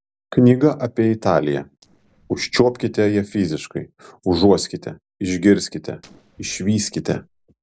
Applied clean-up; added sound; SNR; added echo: neural separator model SepFormer DNS4.